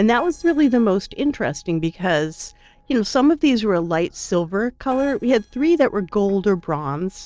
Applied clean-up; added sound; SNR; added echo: neural separator model SepFormer DNS4.